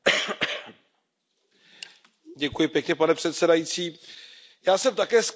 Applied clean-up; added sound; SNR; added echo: none; none; none; none.